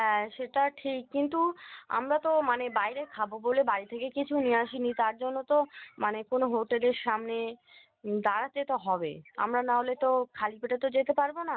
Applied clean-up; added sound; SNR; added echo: none; none; none; none.